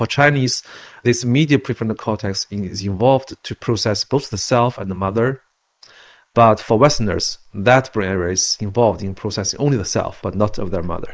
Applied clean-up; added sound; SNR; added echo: neural mask model Resemble Enhance denoiser.